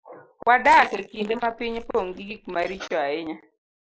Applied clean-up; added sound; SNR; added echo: neural mask model Resemble Enhance denoiser.